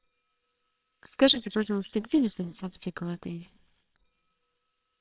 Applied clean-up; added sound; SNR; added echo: neural separator model SepFormer WHAMR!.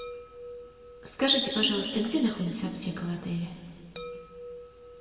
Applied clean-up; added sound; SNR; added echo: none; Chime; 15 dB; reverberation time 2.2 s.